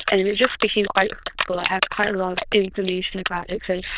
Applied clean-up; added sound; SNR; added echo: neural diffusion model UNIVERSE++.